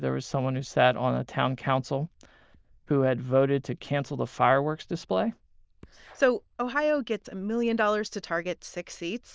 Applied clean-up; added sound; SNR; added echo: neural diffusion model UNIVERSE++.